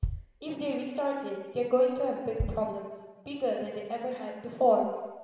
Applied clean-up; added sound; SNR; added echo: none; Bass drum; 10 dB; reverberation time 1.3 s.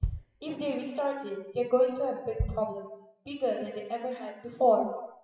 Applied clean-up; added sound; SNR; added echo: classical method WPE with log-MMSE.